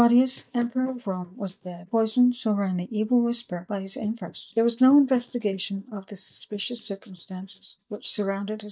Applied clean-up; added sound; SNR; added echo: neural mask model DeepFilterNet 3.